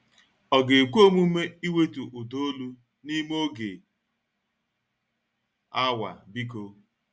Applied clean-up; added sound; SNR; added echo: none; none; none; none.